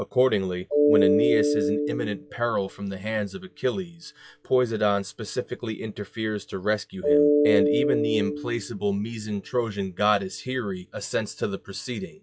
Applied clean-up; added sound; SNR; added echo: classical method log-MMSE.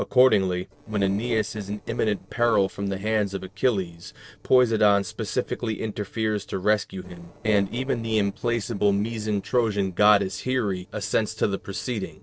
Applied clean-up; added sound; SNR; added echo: neural separator model SepFormer DNS4.